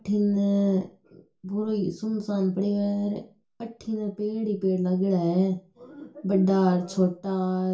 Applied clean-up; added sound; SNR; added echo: none; none; none; reverberation time 0.3 s.